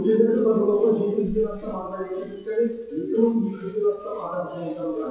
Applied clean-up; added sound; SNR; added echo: classical method WPE with log-MMSE.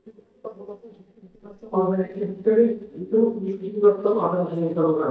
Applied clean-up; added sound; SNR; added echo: neural mask model DeepFilterNet 3.